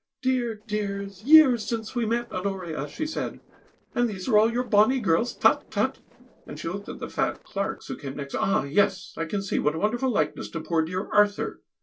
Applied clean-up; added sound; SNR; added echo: neural separator model SepFormer DNS4.